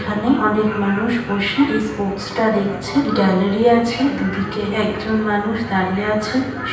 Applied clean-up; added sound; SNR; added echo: none; none; none; reverberation time 0.9 s.